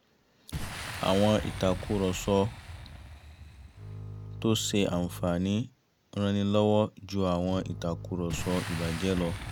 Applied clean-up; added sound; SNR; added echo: none; Bowed string instrument + Boom; 11 dB; none.